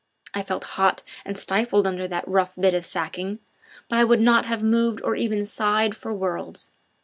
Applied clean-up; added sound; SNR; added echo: none; none; none; none.